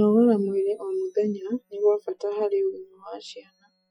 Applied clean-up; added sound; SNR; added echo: classical method Wiener filter.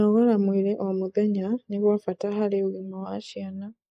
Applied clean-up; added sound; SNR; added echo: neural mask model Resemble Enhance denoiser.